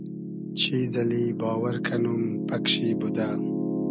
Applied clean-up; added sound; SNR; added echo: none; Piano; 1 dB; none.